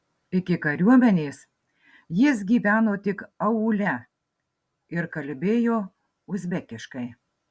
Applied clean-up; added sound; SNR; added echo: none; none; none; none.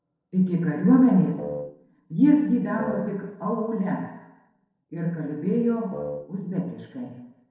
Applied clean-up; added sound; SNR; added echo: neural separator model SepFormer DNS4.